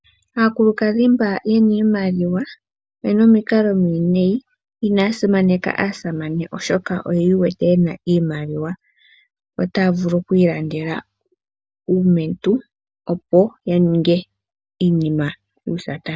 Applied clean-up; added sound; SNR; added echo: none; none; none; none.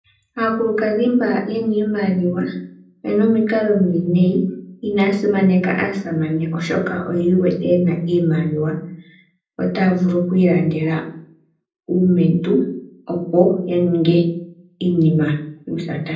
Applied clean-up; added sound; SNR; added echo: none; none; none; reverberation time 0.6 s.